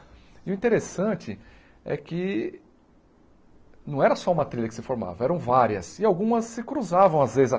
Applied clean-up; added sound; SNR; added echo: none; none; none; none.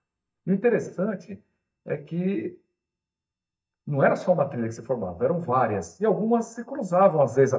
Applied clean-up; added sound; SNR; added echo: neural mask model DeepFilterNet 3.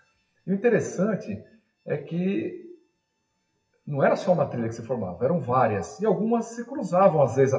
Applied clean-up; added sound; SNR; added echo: classical method WPE with log-MMSE.